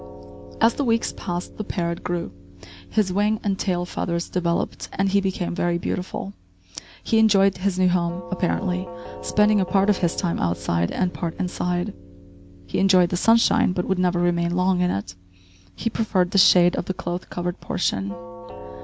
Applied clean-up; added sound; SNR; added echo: none; Doorbell; 18 dB; none.